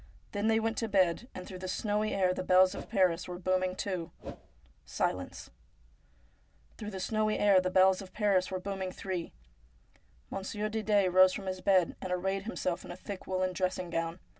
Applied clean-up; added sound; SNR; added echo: none; Whoosh, swoosh, swish; 12 dB; none.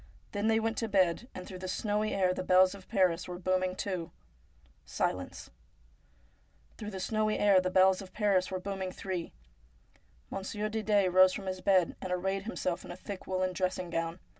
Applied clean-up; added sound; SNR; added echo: none; none; none; none.